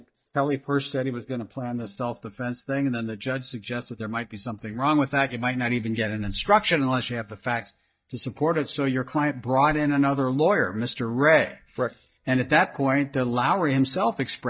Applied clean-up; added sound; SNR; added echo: neural mask model DeepFilterNet 3.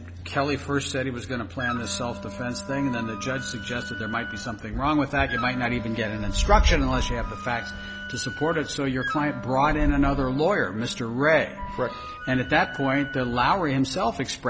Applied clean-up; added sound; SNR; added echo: none; Wind instrument, woodwind instrument + Wind instrument, woodwind instrument; 12 dB; none.